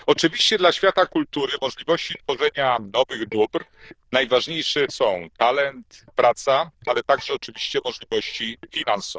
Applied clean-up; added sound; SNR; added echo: neural diffusion model UNIVERSE++.